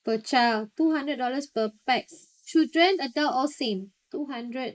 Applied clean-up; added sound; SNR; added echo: neural mask model Resemble Enhance denoiser.